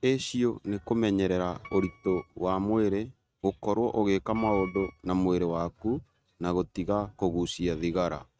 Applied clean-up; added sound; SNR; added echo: neural mask model RNNoise.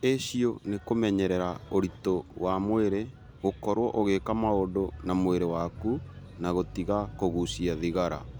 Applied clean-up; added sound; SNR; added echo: none; none; none; none.